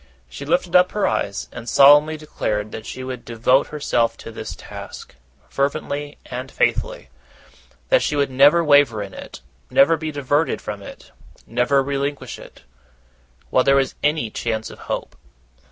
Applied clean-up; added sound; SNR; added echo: none; none; none; none.